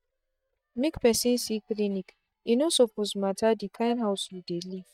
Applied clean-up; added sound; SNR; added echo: neural mask model DeepFilterNet 3.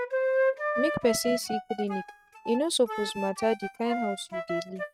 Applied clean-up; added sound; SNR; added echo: neural mask model RNNoise.